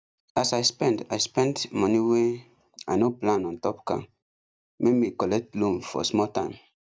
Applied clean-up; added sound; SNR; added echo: none; none; none; none.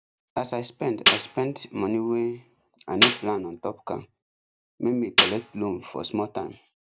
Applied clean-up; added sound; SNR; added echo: none; Snare drum; -4 dB; none.